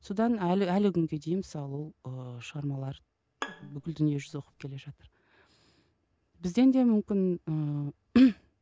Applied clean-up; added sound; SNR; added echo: none; Bowed string instrument; 17 dB; none.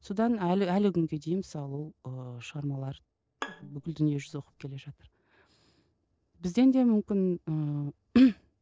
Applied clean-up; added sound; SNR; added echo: neural separator model SepFormer DNS4.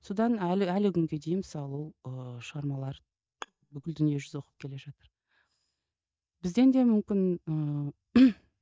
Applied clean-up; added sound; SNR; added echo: neural mask model DeepFilterNet 3.